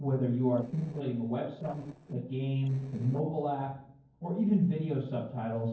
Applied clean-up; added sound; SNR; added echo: neural separator model SepFormer DNS4.